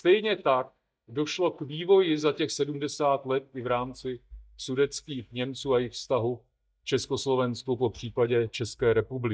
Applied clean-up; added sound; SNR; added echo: neural mask model DeepFilterNet 3.